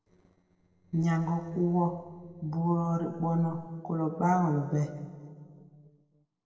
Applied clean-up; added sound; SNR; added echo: neural separator model SepFormer DNS4.